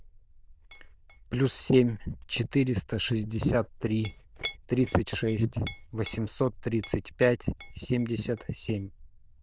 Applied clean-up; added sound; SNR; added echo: neural diffusion model UNIVERSE++.